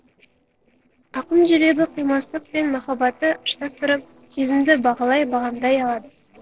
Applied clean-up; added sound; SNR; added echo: neural separator model SepFormer DNS4.